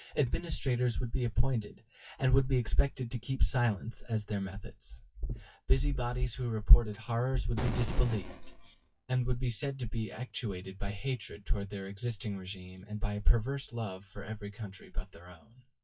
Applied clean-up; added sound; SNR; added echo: classical method WPE with log-MMSE.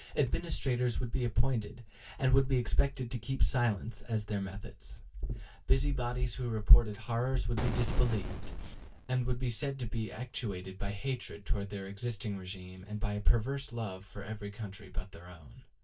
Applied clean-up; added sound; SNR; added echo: none; Boom; 6 dB; reverberation time 0.1 s.